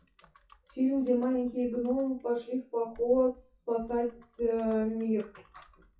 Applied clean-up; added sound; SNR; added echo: classical method WPE with log-MMSE.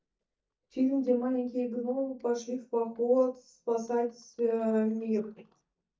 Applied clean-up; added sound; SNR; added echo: neural mask model DeepFilterNet 3.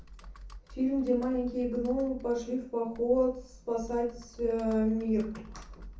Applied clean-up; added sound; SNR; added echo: none; Computer keyboard; 17 dB; reverberation time 0.6 s.